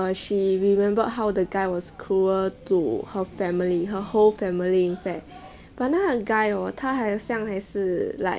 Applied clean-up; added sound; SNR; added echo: none; none; none; none.